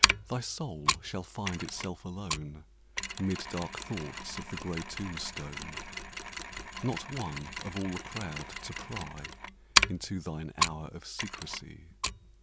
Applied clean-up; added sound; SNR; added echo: none; Mechanisms; -4 dB; none.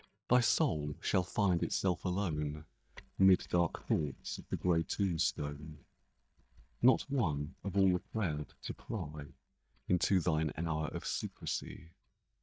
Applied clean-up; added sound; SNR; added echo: neural mask model DeepFilterNet 3.